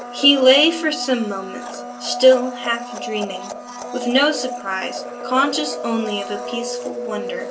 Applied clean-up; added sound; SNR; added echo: none; Domestic sounds, home sounds; 9 dB; reverberation time 0.2 s.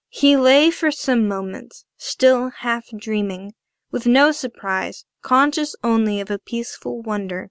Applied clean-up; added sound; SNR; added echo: none; none; none; none.